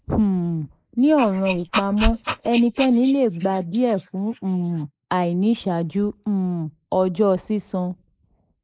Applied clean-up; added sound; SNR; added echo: neural mask model Resemble Enhance denoiser.